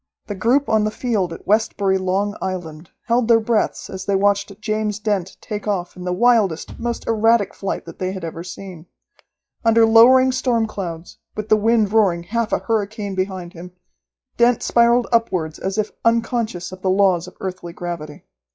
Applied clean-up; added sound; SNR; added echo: classical method log-MMSE.